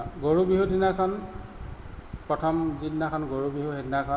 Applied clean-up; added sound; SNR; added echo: none; none; none; none.